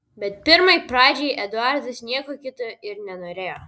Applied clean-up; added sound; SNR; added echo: none; none; none; none.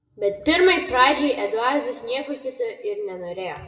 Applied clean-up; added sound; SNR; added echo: none; none; none; reverberation time 1.2 s.